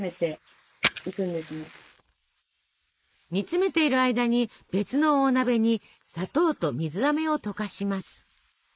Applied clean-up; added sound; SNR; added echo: neural mask model Resemble Enhance denoiser.